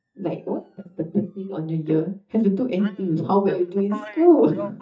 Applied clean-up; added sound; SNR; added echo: neural mask model DeepFilterNet 3.